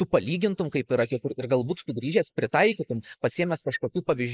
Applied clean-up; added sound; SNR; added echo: neural mask model Resemble Enhance denoiser.